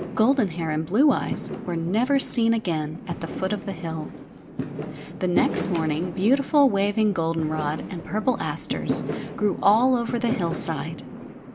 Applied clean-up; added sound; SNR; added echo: none; Fireworks; 8 dB; none.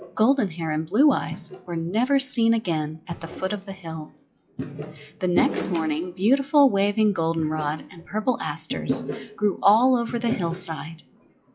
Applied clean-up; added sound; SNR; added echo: classical method log-MMSE.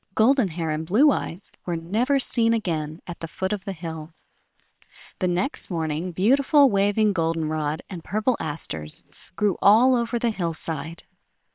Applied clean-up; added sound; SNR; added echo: neural separator model SepFormer WHAM!.